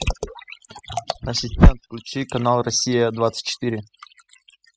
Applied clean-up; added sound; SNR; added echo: classical method spectral subtraction.